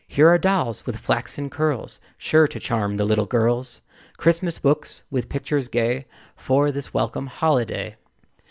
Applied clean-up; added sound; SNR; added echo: none; none; none; none.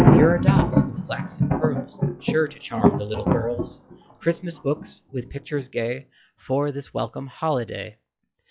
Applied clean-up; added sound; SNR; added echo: classical method log-MMSE.